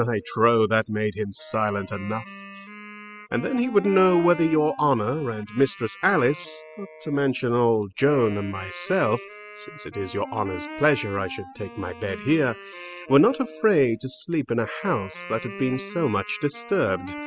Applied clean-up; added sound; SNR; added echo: classical method spectral subtraction.